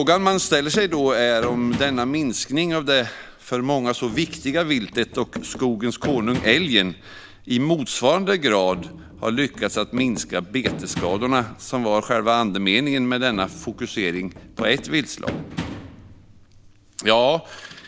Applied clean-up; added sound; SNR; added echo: none; Run; 14 dB; none.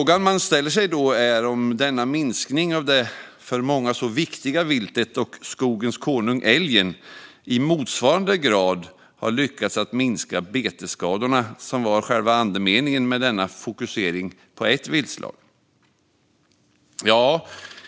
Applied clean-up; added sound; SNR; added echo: none; none; none; none.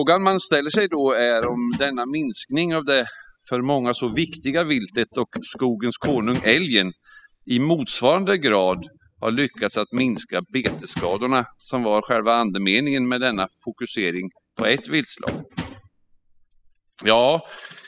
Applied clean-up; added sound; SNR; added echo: classical method spectral subtraction.